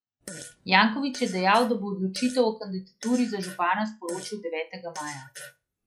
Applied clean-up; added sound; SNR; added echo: classical method log-MMSE.